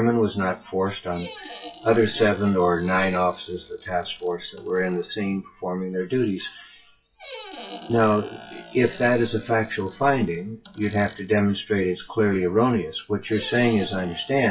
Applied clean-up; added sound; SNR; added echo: classical method WPE with log-MMSE.